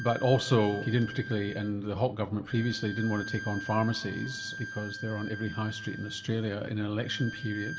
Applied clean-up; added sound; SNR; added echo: none; Bowed string instrument; 12 dB; reverberation time 1.6 s.